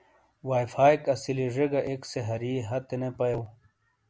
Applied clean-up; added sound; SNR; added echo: none; none; none; none.